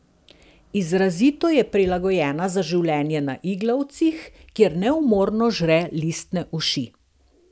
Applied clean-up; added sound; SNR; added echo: none; none; none; none.